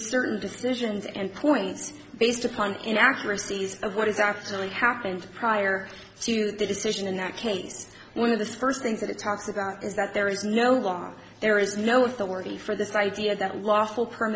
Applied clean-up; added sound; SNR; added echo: none; none; none; none.